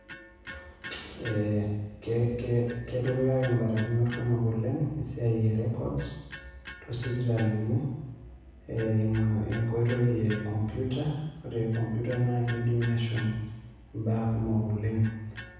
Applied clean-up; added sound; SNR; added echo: none; Electric guitar; 18 dB; reverberation time 1.1 s.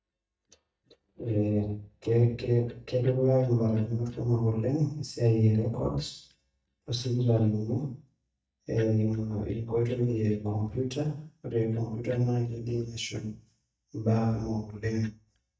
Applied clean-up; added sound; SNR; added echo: neural mask model DeepFilterNet 3.